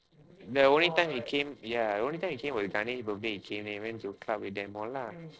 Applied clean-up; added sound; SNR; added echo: neural separator model SepFormer DNS4.